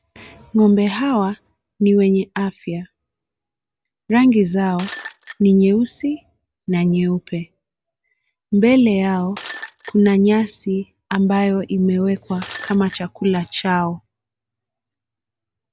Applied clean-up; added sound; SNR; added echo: none; Shatter; 15 dB; none.